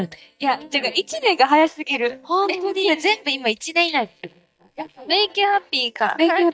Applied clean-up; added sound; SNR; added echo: neural mask model DeepFilterNet 3.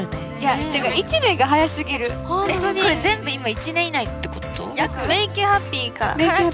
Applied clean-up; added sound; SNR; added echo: none; none; none; none.